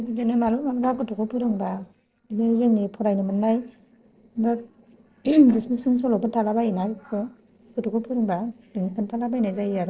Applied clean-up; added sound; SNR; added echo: neural separator model SepFormer DNS4.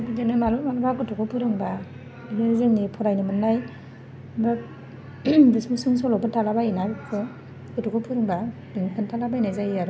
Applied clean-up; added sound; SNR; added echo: none; none; none; none.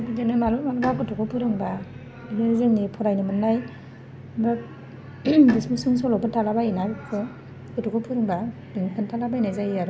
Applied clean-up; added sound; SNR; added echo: none; Bowed string instrument; 19 dB; none.